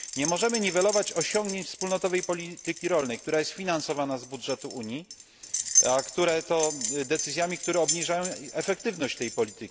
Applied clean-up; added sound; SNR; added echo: none; Keys jangling; 5 dB; none.